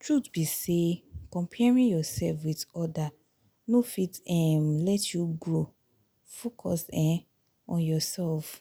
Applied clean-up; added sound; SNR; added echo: none; none; none; none.